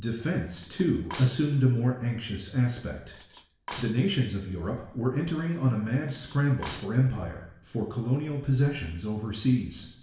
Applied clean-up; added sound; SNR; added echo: none; Cutlery, silverware; 19 dB; reverberation time 0.7 s.